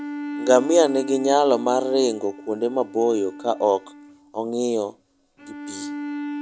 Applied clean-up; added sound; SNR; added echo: none; Bowed string instrument; 11 dB; none.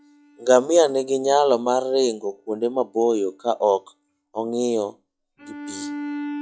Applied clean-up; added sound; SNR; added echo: classical method log-MMSE.